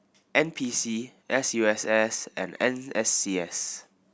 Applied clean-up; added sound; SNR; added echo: none; none; none; none.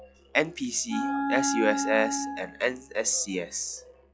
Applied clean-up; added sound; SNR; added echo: classical method log-MMSE.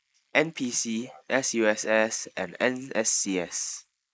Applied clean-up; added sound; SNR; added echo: neural mask model Resemble Enhance denoiser.